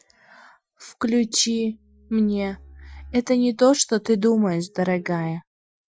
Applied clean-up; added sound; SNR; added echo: classical method Wiener filter.